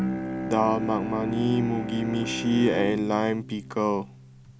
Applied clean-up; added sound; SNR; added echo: none; Bowed string instrument; 6 dB; none.